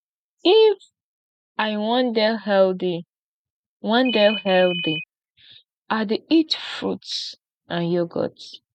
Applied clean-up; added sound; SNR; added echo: neural mask model RNNoise.